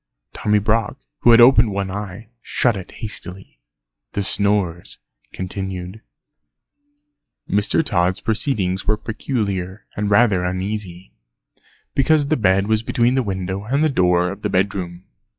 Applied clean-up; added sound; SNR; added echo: classical method log-MMSE.